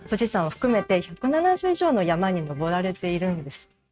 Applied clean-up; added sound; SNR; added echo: neural mask model RNNoise.